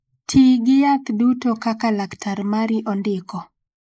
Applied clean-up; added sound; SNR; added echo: neural mask model Resemble Enhance denoiser.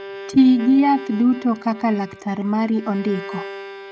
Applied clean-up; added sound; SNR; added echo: neural mask model RNNoise.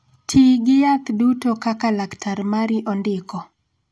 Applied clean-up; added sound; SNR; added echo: none; none; none; none.